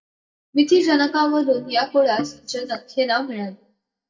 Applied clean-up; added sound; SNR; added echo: neural mask model DeepFilterNet 3.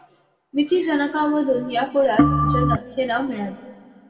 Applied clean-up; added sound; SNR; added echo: none; Organ; -3 dB; reverberation time 1.8 s.